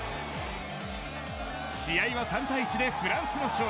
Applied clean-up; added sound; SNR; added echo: none; none; none; none.